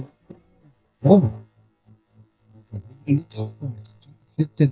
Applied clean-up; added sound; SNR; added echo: neural mask model DeepFilterNet 3.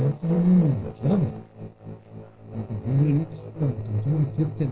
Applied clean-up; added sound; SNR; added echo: neural separator model SepFormer DNS4.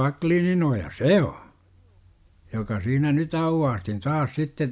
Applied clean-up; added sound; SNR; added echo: none; none; none; none.